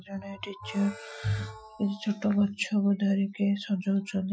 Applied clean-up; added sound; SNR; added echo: classical method Wiener filter.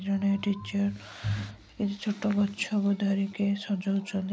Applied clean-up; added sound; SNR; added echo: none; none; none; none.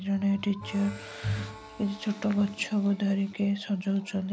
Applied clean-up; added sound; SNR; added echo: none; Harmonica; 19 dB; none.